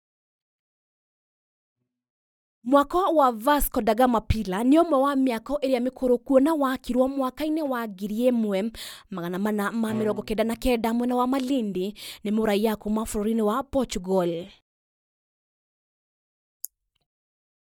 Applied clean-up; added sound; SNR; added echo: neural mask model DeepFilterNet 3.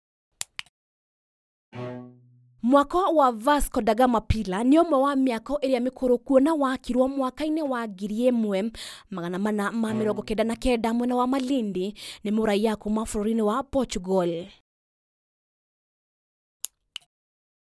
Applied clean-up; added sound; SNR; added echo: none; Bowed string instrument; 17 dB; none.